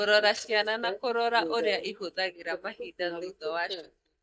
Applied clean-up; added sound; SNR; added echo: neural mask model DeepFilterNet 3.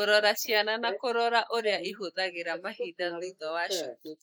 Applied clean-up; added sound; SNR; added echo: neural mask model Resemble Enhance denoiser.